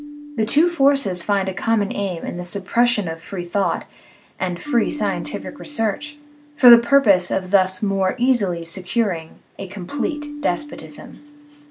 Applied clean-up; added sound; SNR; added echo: none; Marimba, xylophone; 16 dB; none.